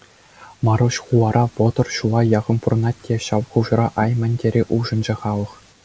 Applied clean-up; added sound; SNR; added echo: none; none; none; none.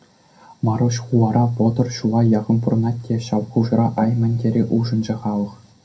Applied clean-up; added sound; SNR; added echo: none; Keyboard (musical); 18 dB; reverberation time 0.2 s.